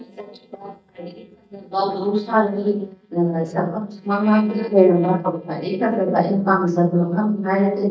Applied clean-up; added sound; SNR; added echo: neural mask model DeepFilterNet 3.